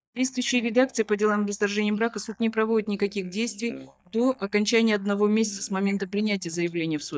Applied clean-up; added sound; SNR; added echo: neural mask model DeepFilterNet 3.